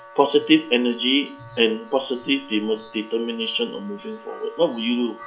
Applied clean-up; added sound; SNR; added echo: classical method log-MMSE.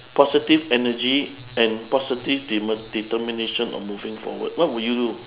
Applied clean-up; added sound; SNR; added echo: none; none; none; none.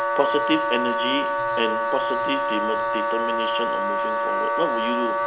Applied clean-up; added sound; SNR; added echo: none; Wind instrument, woodwind instrument; -4 dB; none.